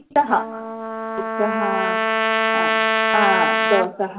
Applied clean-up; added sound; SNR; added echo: none; Trumpet; -2 dB; reverberation time 2.3 s.